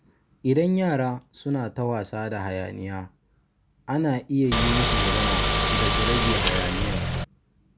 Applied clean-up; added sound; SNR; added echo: none; Car; -4 dB; none.